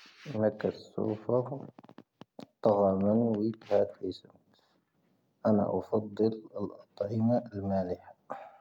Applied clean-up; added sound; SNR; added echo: none; none; none; none.